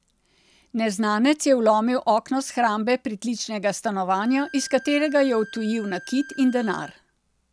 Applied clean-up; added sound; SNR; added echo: none; Bowed string instrument; 20 dB; none.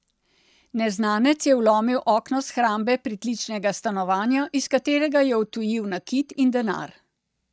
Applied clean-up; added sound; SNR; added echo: neural mask model DeepFilterNet 3.